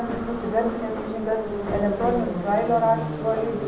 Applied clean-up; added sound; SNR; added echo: none; Subway, metro, underground; 4 dB; reverberation time 0.5 s.